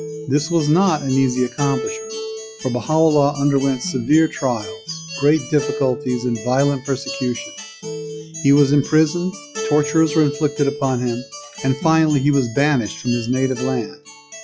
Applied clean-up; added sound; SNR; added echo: classical method log-MMSE.